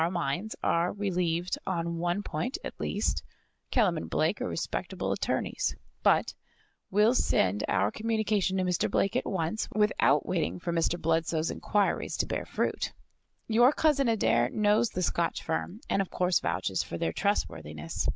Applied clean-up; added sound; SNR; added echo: none; none; none; none.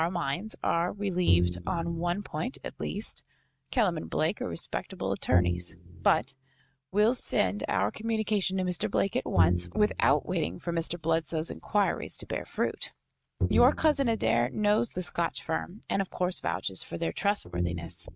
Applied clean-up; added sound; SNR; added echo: neural mask model RNNoise.